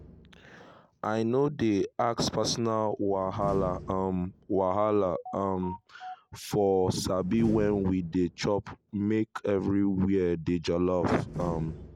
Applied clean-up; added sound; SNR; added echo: none; Slam; 16 dB; none.